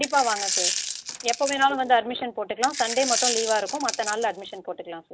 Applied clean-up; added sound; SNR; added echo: none; Coin (dropping); 5 dB; none.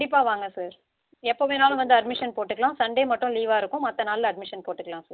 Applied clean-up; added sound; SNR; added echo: none; none; none; none.